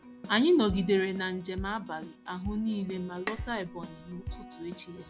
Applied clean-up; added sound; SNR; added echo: none; Keyboard (musical) + Bowed string instrument; 12 dB; none.